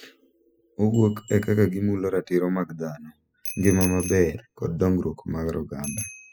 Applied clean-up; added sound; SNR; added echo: classical method spectral subtraction.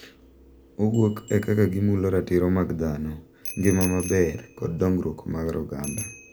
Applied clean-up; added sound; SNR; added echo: none; Bicycle bell; 16 dB; none.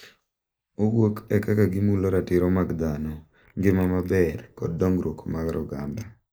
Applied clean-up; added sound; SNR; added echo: neural mask model Resemble Enhance denoiser.